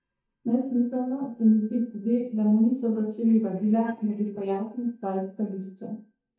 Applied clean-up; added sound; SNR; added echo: neural mask model DeepFilterNet 3.